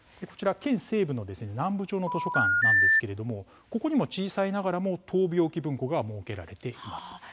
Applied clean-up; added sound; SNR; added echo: none; Telephone; -4 dB; none.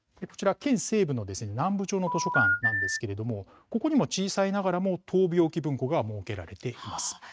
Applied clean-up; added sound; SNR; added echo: neural mask model RNNoise.